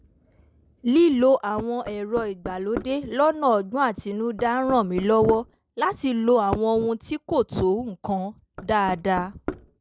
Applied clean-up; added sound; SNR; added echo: none; Knock; 13 dB; none.